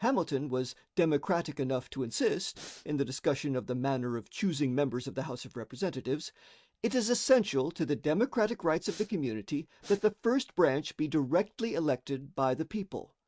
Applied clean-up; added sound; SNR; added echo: neural mask model RNNoise.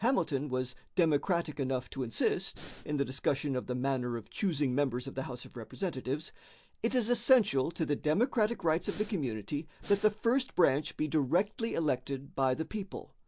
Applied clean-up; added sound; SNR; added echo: none; Breathing; 15 dB; none.